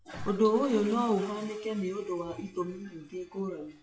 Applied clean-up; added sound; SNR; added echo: classical method WPE with log-MMSE.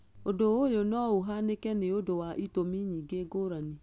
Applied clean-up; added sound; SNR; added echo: none; none; none; none.